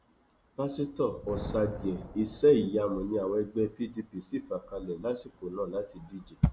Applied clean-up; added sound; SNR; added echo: none; Thunder; 17 dB; none.